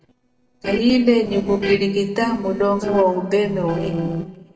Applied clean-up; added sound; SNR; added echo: neural separator model SepFormer DNS4.